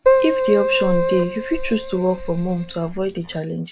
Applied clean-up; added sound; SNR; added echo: none; Keyboard (musical); -1 dB; none.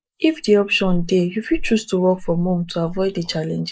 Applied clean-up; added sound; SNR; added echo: neural mask model Resemble Enhance denoiser.